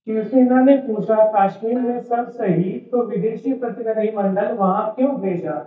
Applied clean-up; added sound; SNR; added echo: neural mask model DeepFilterNet 3.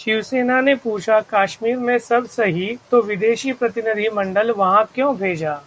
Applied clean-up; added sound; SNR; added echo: none; none; none; none.